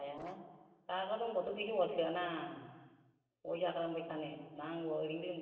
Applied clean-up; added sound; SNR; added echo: neural separator model SepFormer DNS4.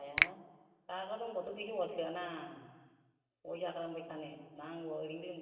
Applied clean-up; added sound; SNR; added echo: none; Finger snapping; -4 dB; reverberation time 1.4 s.